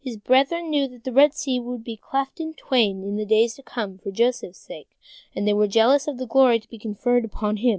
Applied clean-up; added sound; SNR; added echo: none; none; none; none.